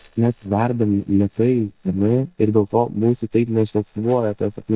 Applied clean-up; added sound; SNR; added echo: neural mask model DeepFilterNet 3.